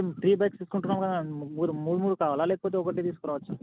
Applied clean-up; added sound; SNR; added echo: none; none; none; none.